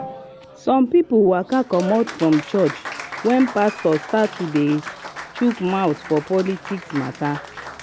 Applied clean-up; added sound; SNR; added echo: none; Applause; 14 dB; none.